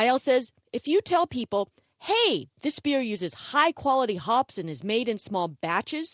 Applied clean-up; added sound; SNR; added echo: none; none; none; none.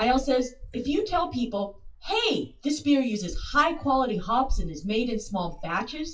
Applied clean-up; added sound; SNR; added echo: classical method WPE with log-MMSE.